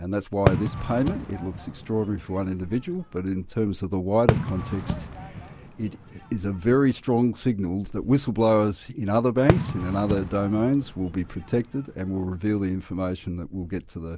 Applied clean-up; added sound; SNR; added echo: none; Fireworks; 5 dB; none.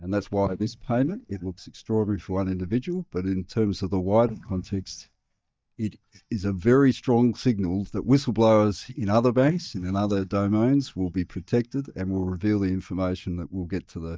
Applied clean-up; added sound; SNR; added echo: neural mask model DeepFilterNet 3.